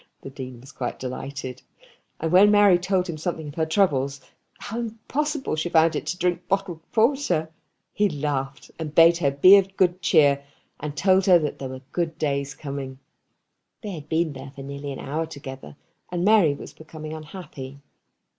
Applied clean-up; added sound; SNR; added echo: none; none; none; none.